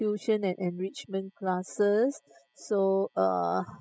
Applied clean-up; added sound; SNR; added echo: classical method spectral subtraction.